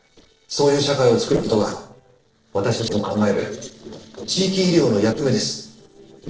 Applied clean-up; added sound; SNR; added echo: neural separator model SepFormer DNS4.